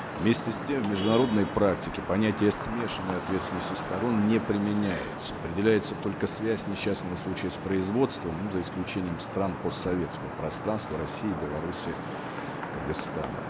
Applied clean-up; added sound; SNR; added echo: none; Traffic noise, roadway noise / Vehicle horn, car horn, honking; 6 dB; none.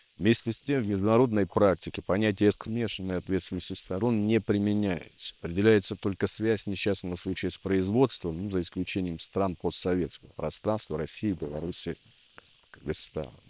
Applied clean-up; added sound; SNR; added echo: neural separator model SepFormer WHAM!.